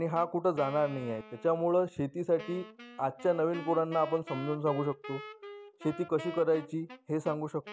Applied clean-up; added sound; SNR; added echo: none; Wind instrument, woodwind instrument; 16 dB; none.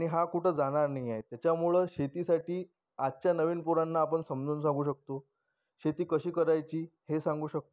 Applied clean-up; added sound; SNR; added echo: none; none; none; none.